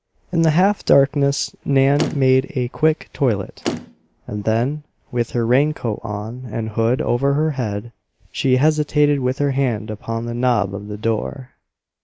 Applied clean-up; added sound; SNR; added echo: none; Motor vehicle (road); 10 dB; none.